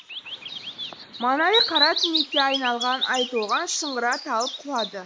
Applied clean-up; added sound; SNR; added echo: neural mask model Resemble Enhance denoiser.